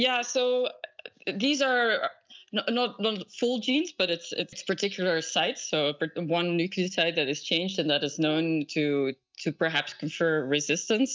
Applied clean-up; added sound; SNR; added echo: neural mask model DeepFilterNet 3.